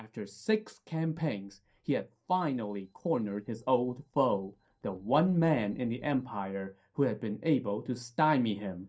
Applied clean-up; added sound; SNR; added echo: neural mask model DeepFilterNet 3.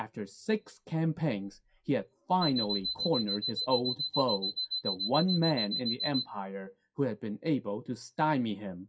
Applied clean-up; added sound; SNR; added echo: classical method WPE with log-MMSE.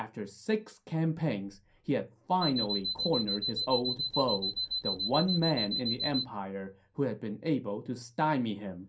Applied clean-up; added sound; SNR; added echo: none; Alarm; 2 dB; reverberation time 0.3 s.